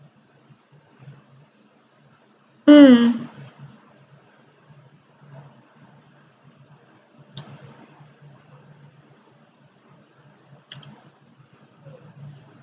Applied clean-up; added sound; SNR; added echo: none; none; none; none.